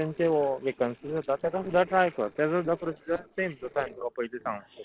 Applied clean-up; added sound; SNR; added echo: neural separator model SepFormer DNS4.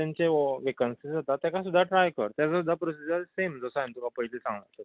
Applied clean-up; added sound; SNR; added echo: none; none; none; none.